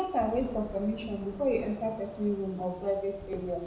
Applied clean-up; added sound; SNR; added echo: none; Thunder / Rain; 15 dB; reverberation time 0.7 s.